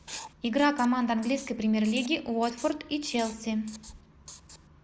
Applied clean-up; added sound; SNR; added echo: none; Writing; 19 dB; none.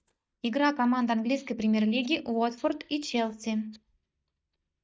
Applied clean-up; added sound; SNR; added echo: neural mask model DeepFilterNet 3.